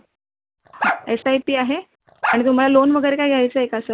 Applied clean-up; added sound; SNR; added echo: none; Bark; 7 dB; none.